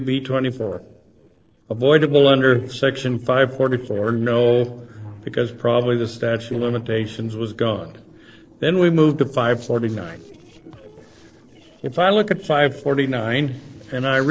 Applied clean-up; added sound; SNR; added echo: neural separator model SepFormer DNS4.